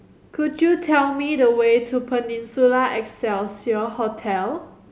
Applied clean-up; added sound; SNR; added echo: none; none; none; none.